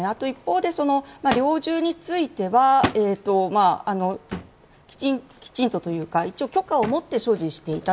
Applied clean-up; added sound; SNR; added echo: none; Thump, thud; 14 dB; none.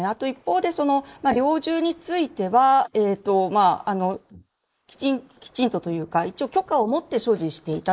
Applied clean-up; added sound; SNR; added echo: neural mask model Resemble Enhance denoiser.